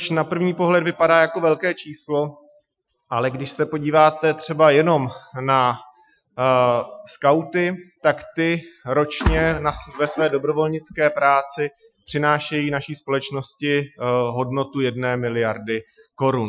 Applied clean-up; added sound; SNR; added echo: classical method Wiener filter.